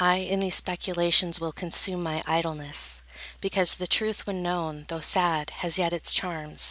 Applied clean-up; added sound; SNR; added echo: none; none; none; none.